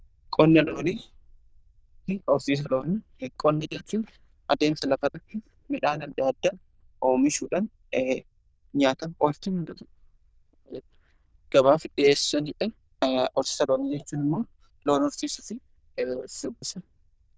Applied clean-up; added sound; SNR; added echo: neural diffusion model UNIVERSE++.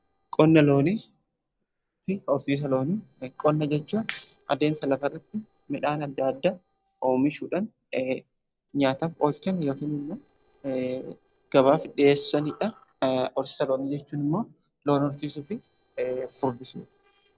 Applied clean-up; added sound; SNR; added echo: neural separator model SepFormer DNS4.